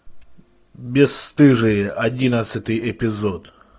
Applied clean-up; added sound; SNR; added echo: none; none; none; none.